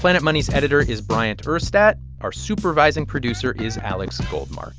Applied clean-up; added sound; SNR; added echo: none; Snare drum; 20 dB; none.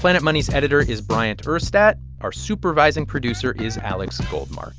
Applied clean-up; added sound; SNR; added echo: none; none; none; none.